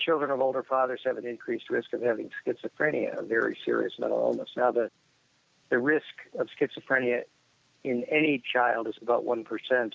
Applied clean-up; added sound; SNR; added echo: none; none; none; none.